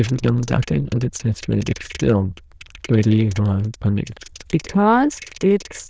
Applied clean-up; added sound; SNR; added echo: neural diffusion model UNIVERSE++.